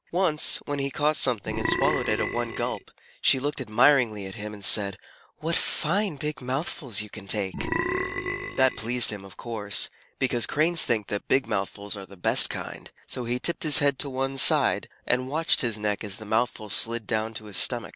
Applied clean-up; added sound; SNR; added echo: none; Burping, eructation; 4 dB; none.